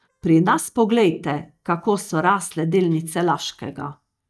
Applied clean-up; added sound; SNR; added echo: neural mask model DeepFilterNet 3.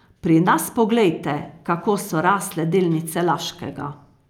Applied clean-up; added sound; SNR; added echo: none; none; none; none.